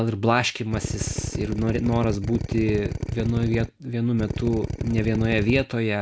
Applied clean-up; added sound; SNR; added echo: none; Drill; 5 dB; none.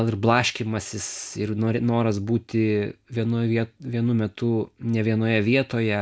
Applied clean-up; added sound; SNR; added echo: none; none; none; none.